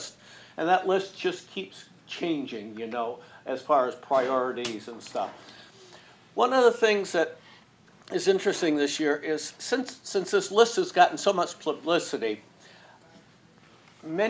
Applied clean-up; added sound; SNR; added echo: none; Snare drum; 19 dB; none.